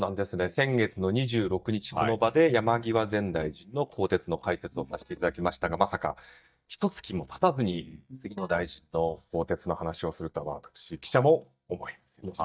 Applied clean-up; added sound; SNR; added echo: neural mask model DeepFilterNet 3.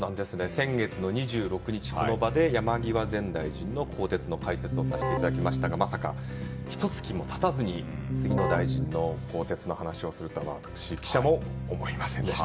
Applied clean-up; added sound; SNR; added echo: none; Keyboard (musical); 4 dB; reverberation time 1.0 s.